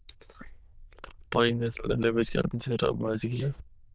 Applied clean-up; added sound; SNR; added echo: neural diffusion model UNIVERSE++.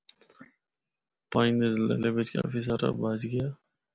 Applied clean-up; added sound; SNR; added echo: none; none; none; none.